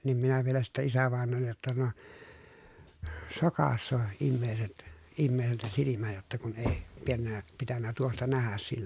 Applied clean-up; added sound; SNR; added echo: none; none; none; none.